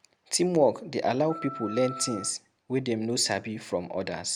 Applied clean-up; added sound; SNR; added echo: none; Wind instrument, woodwind instrument; 13 dB; none.